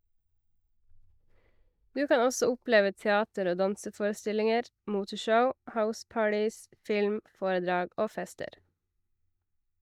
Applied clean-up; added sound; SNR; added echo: neural mask model DeepFilterNet 3.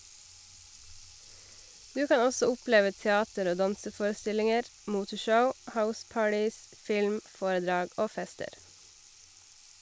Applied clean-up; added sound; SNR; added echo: none; Sink (filling or washing) / Water tap, faucet; 18 dB; none.